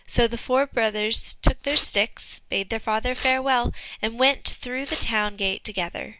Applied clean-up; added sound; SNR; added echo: none; Tearing; 18 dB; none.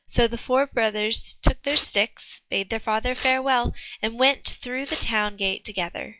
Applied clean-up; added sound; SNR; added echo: classical method log-MMSE.